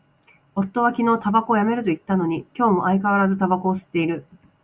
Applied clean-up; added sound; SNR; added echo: none; none; none; none.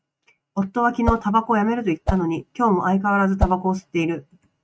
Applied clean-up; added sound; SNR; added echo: neural mask model RNNoise.